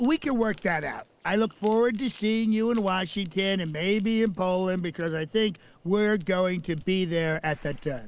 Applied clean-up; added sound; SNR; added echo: neural mask model Resemble Enhance denoiser.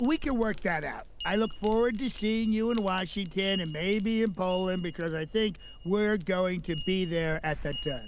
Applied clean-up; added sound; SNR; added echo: none; Chime; -1 dB; none.